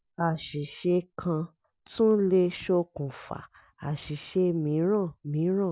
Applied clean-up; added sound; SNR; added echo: none; none; none; none.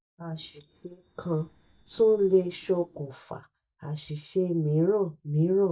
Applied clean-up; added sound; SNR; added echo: neural mask model DeepFilterNet 3.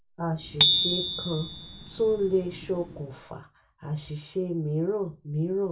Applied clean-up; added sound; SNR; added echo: none; Bicycle bell; -1 dB; reverberation time 0.2 s.